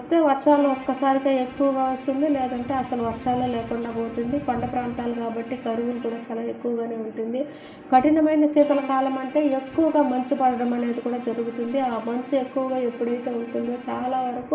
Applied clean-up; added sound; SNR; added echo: none; Bowed string instrument; 18 dB; reverberation time 1.3 s.